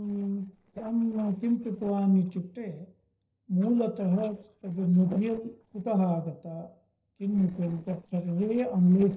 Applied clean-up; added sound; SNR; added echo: neural separator model SepFormer DNS4.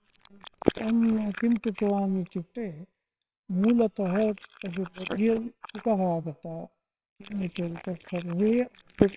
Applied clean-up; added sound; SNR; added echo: neural separator model SepFormer WHAMR!.